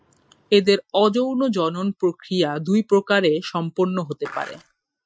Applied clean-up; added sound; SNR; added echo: classical method Wiener filter.